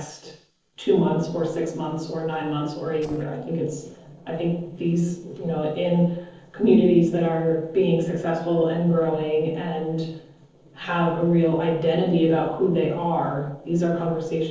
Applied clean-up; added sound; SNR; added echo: neural separator model SepFormer DNS4.